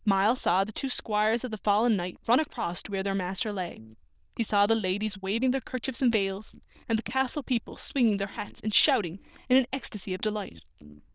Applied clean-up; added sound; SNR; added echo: neural diffusion model UNIVERSE++.